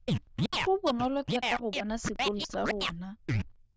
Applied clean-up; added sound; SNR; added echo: neural diffusion model UNIVERSE++.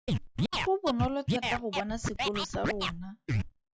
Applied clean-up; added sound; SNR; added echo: classical method log-MMSE.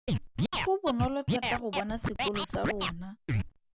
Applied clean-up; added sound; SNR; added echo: none; Scratching (performance technique); -2 dB; none.